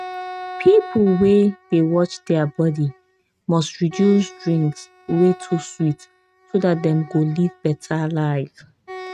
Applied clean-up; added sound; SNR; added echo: neural mask model RNNoise.